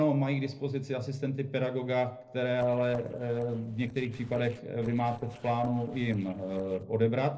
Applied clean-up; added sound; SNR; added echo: neural separator model SepFormer DNS4.